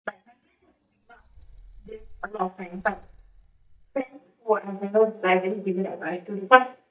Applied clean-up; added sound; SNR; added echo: neural mask model DeepFilterNet 3.